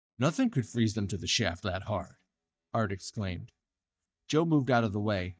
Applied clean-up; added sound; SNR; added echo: neural mask model DeepFilterNet 3.